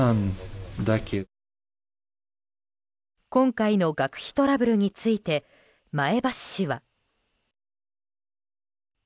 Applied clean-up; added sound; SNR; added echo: none; none; none; none.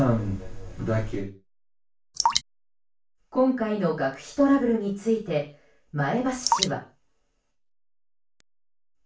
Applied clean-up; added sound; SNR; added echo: none; Drip; 4 dB; reverberation time 0.3 s.